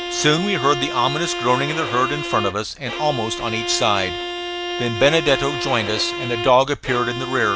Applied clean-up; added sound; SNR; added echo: none; Bowed string instrument; 6 dB; none.